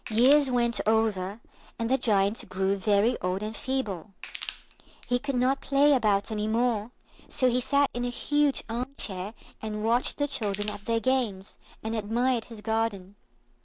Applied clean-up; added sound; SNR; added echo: none; Crushing; 15 dB; none.